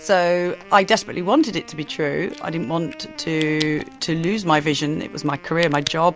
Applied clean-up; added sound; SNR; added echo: none; Crack + Wind instrument, woodwind instrument; 17 dB; none.